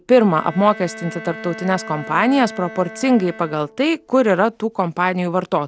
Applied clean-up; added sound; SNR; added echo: none; Bowed string instrument; 18 dB; none.